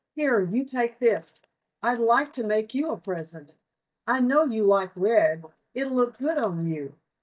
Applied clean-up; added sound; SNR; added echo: neural mask model DeepFilterNet 3.